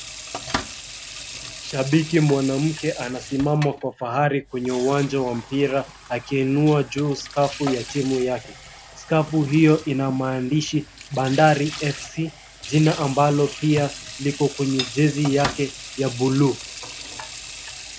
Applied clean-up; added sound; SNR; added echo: none; Sink (filling or washing) / Water tap, faucet; 13 dB; none.